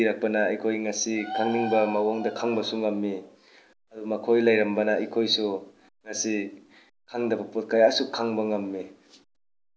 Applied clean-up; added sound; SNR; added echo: none; none; none; none.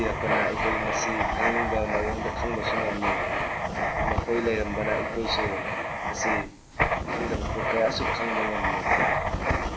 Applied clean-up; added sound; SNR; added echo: none; Writing; -5 dB; none.